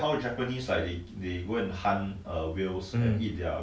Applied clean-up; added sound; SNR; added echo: none; none; none; none.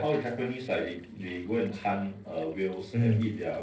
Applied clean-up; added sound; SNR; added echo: neural separator model SepFormer DNS4.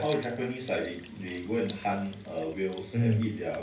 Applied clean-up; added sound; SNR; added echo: none; Sink (filling or washing) / Water tap, faucet; 10 dB; reverberation time 0.3 s.